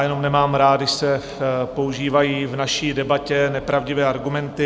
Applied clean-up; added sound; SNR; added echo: none; none; none; none.